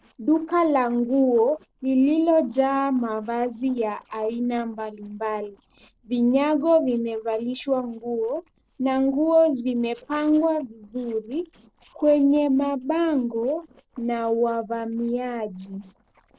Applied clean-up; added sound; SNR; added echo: neural separator model SepFormer DNS4.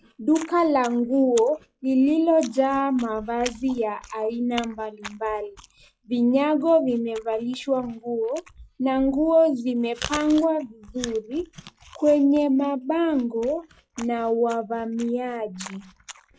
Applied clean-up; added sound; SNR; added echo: classical method log-MMSE.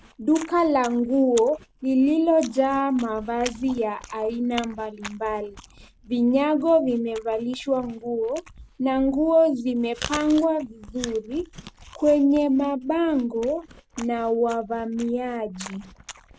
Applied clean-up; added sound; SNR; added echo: none; Chewing, mastication; 19 dB; none.